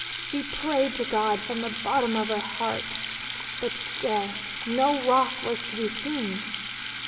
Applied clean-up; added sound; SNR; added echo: none; Sink (filling or washing) / Water tap, faucet; 2 dB; reverberation time 2.4 s.